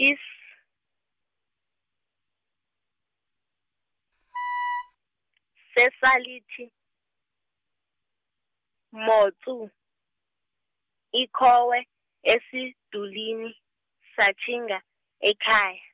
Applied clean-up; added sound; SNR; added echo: none; Wind instrument, woodwind instrument; 3 dB; none.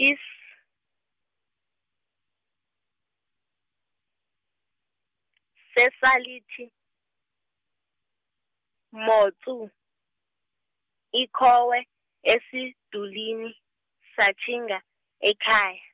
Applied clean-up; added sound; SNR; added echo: none; none; none; none.